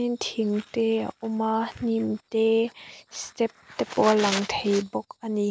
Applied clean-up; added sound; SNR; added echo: none; none; none; none.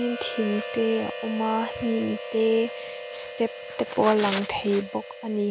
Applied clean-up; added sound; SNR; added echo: none; Harmonica; 10 dB; none.